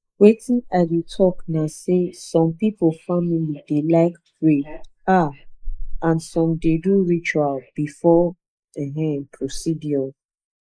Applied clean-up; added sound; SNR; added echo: neural mask model Resemble Enhance denoiser.